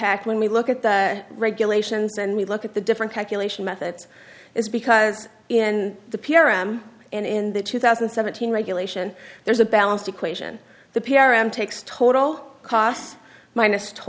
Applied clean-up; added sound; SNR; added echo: none; none; none; none.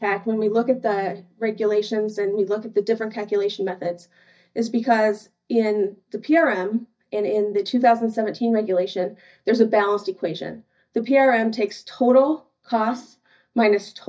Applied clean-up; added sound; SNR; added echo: neural mask model DeepFilterNet 3.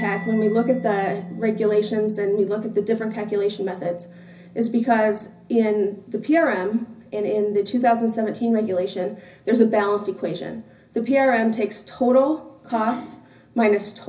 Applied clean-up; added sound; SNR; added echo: none; Mallet percussion; 18 dB; reverberation time 0.4 s.